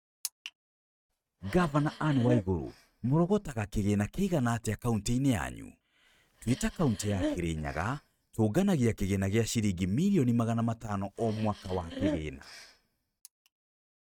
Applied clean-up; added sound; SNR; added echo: neural mask model RNNoise.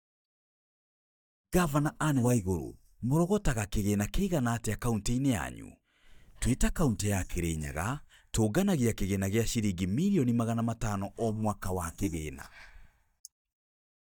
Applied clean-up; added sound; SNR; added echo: neural mask model DeepFilterNet 3.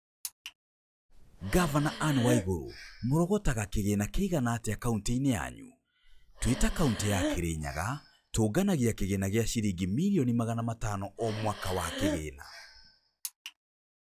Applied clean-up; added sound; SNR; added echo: classical method log-MMSE.